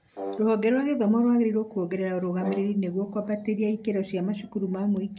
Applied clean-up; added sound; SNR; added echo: none; Brass instrument; 13 dB; none.